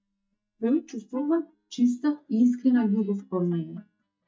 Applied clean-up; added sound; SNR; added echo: neural mask model DeepFilterNet 3.